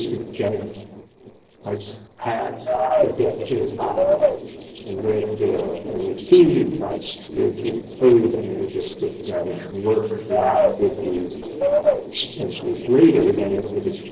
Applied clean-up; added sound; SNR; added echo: neural separator model SepFormer DNS4.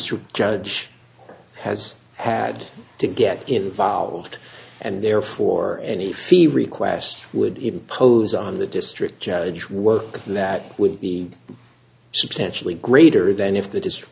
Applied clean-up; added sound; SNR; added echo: none; none; none; none.